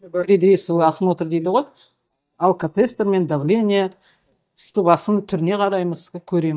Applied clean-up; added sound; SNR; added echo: neural mask model DeepFilterNet 3.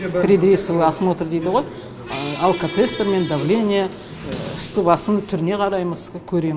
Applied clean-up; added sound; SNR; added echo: none; Squeak; 18 dB; none.